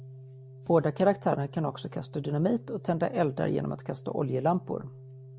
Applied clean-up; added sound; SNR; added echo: none; Organ; 17 dB; none.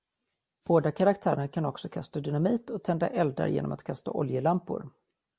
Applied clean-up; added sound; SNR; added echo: none; none; none; none.